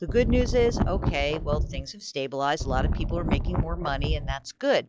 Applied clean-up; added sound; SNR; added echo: classical method log-MMSE.